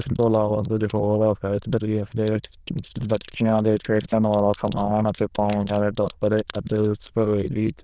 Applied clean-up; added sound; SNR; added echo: neural diffusion model UNIVERSE++.